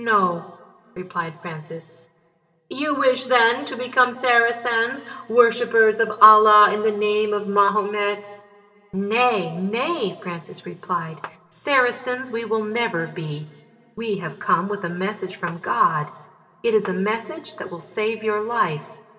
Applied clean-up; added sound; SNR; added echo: none; Clapping; 18 dB; reverberation time 2.4 s.